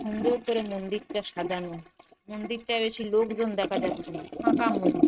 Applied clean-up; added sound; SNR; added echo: neural mask model RNNoise.